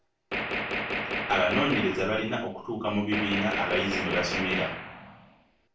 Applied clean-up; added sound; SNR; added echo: none; Gunshot, gunfire; 2 dB; reverberation time 0.3 s.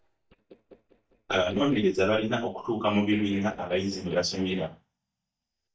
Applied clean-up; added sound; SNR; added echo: neural mask model DeepFilterNet 3.